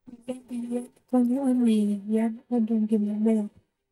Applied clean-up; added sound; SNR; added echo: neural mask model DeepFilterNet 3.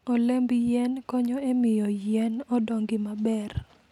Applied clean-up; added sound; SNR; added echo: none; none; none; none.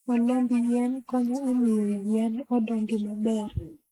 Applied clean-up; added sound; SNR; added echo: neural mask model Resemble Enhance denoiser.